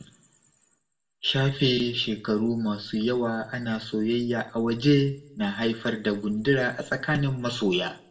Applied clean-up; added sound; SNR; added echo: none; none; none; reverberation time 0.3 s.